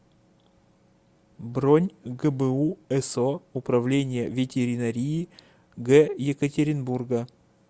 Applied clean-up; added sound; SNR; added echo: none; none; none; none.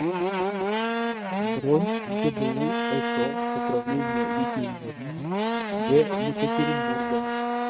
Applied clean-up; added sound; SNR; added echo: neural mask model RNNoise.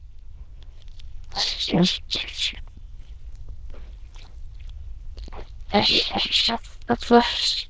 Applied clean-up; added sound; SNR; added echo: neural diffusion model UNIVERSE++.